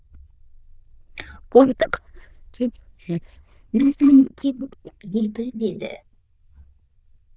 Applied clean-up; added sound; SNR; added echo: neural diffusion model UNIVERSE++.